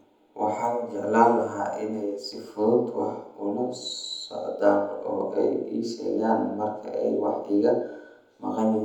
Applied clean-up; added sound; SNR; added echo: none; none; none; reverberation time 1.0 s.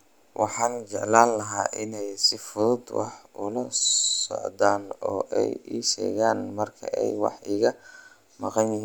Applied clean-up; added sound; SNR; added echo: none; none; none; none.